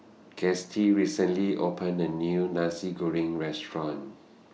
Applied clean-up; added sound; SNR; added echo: none; none; none; none.